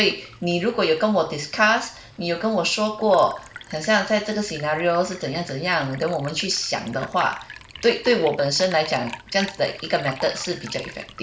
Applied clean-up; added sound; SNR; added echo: none; Liquid; 18 dB; none.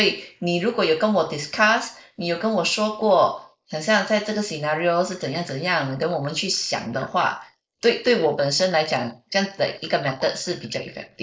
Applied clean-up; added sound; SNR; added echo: neural mask model Resemble Enhance denoiser.